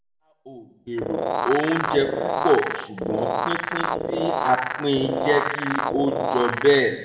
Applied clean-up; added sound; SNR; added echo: none; Animal; 2 dB; reverberation time 0.9 s.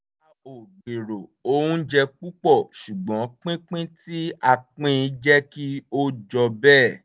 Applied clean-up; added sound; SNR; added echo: none; none; none; none.